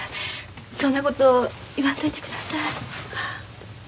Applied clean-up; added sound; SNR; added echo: none; none; none; none.